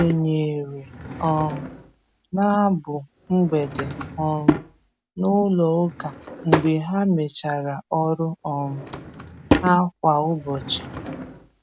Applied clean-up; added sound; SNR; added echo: none; Drawer open or close / Wood; 7 dB; none.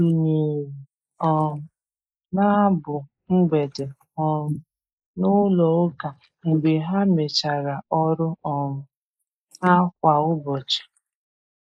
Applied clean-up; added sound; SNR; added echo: neural mask model Resemble Enhance denoiser.